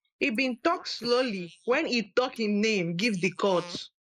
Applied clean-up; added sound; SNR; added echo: neural mask model Resemble Enhance denoiser.